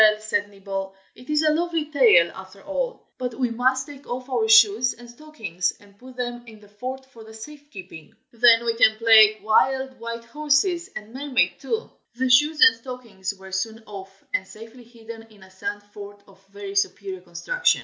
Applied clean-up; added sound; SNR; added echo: none; none; none; none.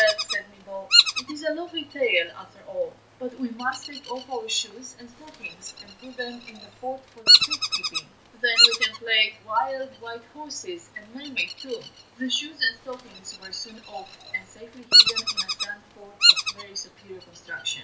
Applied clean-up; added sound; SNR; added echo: none; Bird vocalization, bird call, bird song; -5 dB; reverberation time 0.4 s.